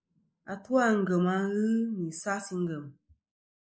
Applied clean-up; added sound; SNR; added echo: neural mask model Resemble Enhance denoiser.